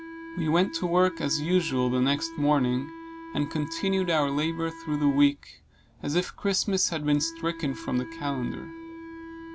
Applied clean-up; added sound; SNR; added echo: none; Wind instrument, woodwind instrument; 14 dB; none.